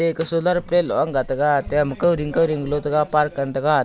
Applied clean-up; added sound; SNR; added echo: none; none; none; none.